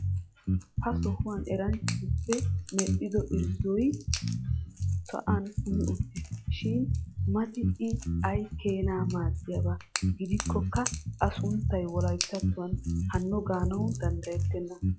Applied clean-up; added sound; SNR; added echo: classical method log-MMSE.